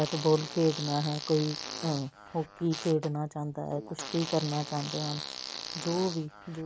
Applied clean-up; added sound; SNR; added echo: none; Fart; 10 dB; none.